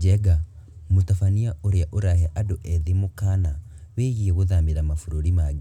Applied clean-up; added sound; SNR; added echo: none; none; none; none.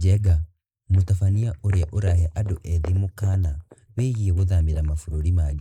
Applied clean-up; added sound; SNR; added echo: neural mask model Resemble Enhance denoiser.